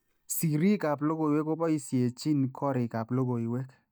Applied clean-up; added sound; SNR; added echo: neural mask model DeepFilterNet 3.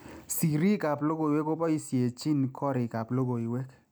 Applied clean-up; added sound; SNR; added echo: none; none; none; none.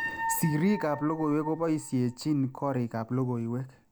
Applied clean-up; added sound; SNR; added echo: none; Piano; 11 dB; none.